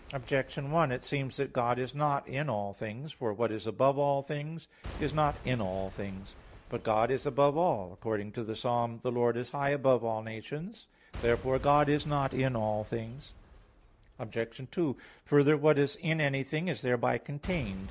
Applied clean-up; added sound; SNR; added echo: none; Shatter / Crushing / Boom; 19 dB; none.